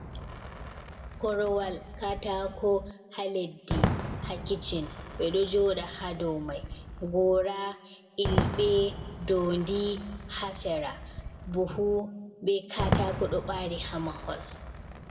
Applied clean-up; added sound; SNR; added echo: none; Fireworks; 5 dB; reverberation time 1.2 s.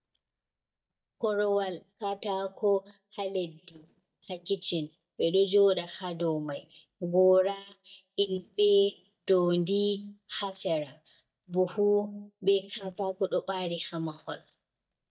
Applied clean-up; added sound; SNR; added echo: neural mask model DeepFilterNet 3.